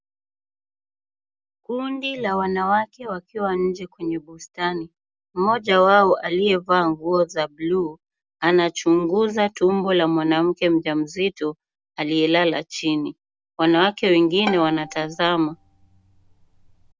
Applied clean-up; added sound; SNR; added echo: none; Bowed string instrument; 15 dB; none.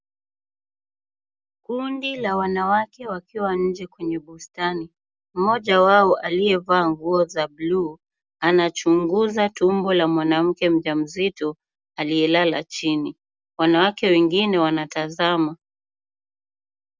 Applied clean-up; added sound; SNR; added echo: none; none; none; none.